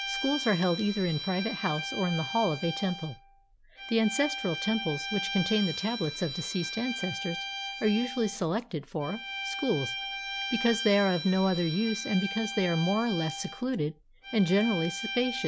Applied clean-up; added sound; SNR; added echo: none; Bowed string instrument; 7 dB; none.